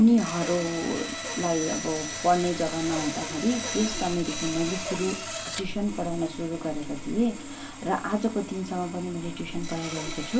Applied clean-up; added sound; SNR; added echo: none; Sawing; 7 dB; reverberation time 0.2 s.